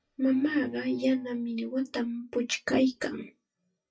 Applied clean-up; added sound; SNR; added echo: classical method WPE with log-MMSE.